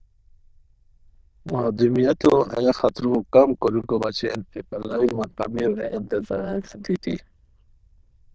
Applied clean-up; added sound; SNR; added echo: neural diffusion model UNIVERSE++.